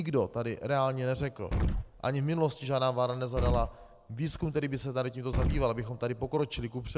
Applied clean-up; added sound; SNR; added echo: none; Explosion; 2 dB; none.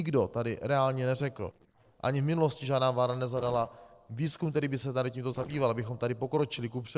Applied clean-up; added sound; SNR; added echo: neural separator model SepFormer DNS4.